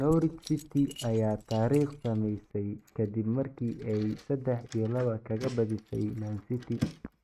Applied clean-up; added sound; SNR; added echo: neural mask model RNNoise.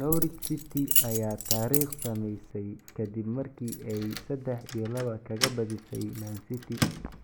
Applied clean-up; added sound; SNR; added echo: none; Keys jangling; 1 dB; none.